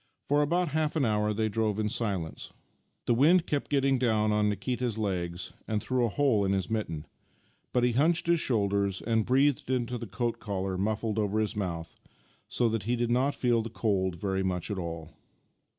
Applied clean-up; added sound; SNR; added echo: none; none; none; none.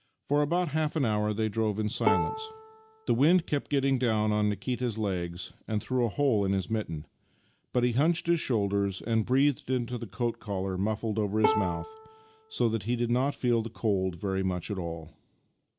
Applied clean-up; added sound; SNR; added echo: none; Bowed string instrument; 7 dB; none.